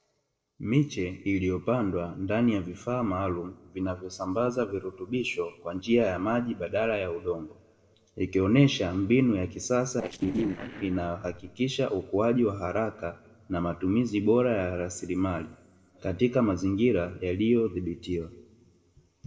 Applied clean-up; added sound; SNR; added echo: neural separator model SepFormer DNS4.